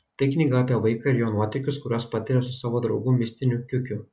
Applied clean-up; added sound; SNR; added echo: none; none; none; none.